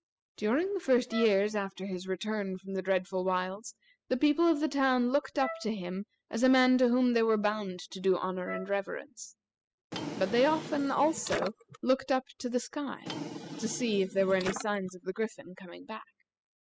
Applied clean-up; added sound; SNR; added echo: classical method spectral subtraction.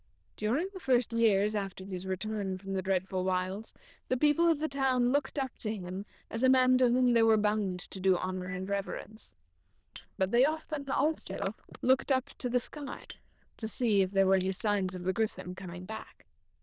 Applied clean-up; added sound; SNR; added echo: neural diffusion model UNIVERSE++.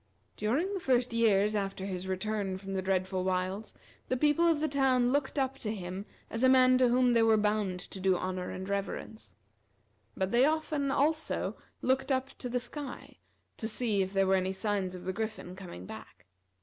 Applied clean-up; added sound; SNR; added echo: none; none; none; none.